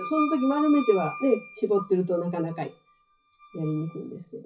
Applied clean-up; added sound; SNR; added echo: classical method WPE with log-MMSE.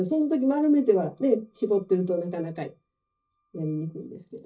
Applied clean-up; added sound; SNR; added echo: neural mask model DeepFilterNet 3.